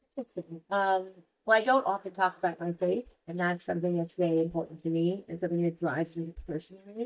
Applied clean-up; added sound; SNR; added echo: neural mask model DeepFilterNet 3.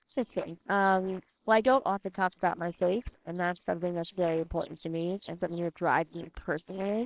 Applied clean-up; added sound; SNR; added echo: neural separator model SepFormer WHAMR!.